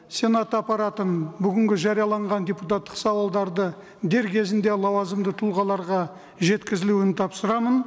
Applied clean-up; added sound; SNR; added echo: none; none; none; none.